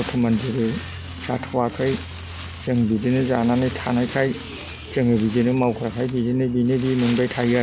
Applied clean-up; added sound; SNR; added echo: none; Wind; 18 dB; none.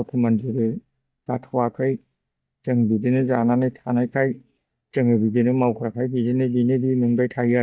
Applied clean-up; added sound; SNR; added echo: neural mask model DeepFilterNet 3.